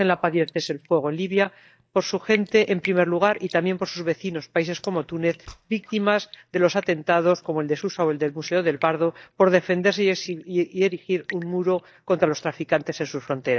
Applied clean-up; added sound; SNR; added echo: neural mask model DeepFilterNet 3.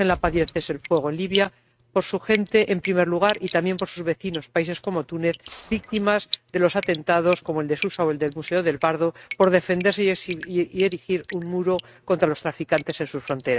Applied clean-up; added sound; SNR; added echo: neural mask model RNNoise.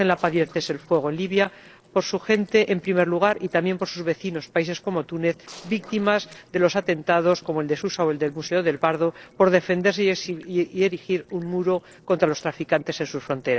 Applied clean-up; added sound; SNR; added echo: neural separator model SepFormer DNS4.